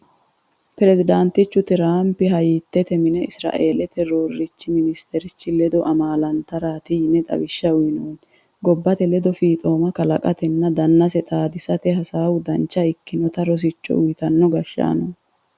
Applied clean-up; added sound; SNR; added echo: none; none; none; none.